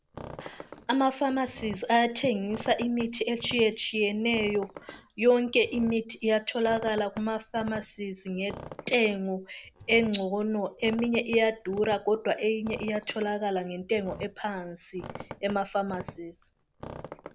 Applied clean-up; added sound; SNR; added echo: none; Squeak; 17 dB; none.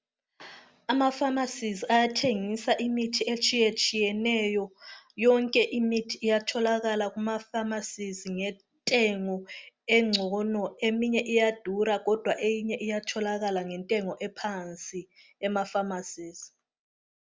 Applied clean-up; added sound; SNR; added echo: none; none; none; none.